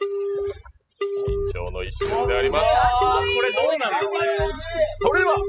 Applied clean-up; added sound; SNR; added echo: classical method spectral subtraction.